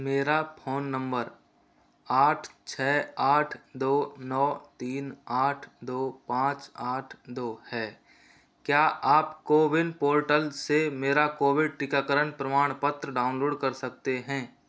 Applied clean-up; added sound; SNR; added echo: none; none; none; none.